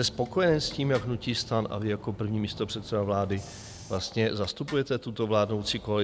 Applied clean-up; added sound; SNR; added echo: none; Bus / Engine + Zipper (clothing); 16 dB; none.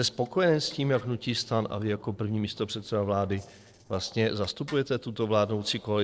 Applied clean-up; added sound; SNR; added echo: neural separator model SepFormer DNS4.